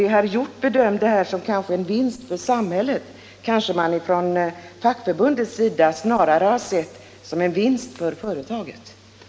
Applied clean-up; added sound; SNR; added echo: none; none; none; reverberation time 1.3 s.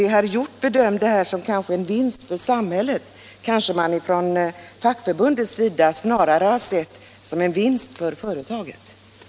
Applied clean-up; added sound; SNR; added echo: none; none; none; none.